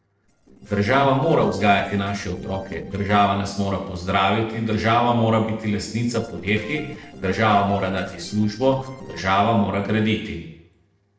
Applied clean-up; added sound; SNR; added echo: neural separator model SepFormer DNS4.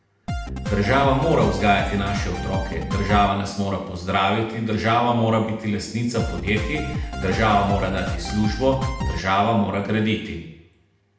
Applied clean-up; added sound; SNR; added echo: none; Drum kit; 5 dB; reverberation time 0.8 s.